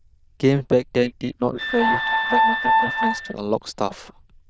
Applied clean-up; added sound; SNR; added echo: neural diffusion model UNIVERSE++.